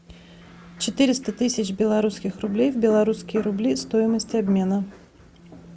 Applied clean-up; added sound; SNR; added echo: none; none; none; none.